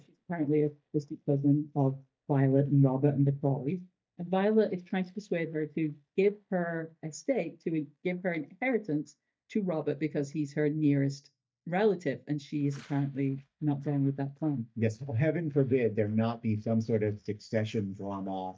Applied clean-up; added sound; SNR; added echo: neural mask model DeepFilterNet 3.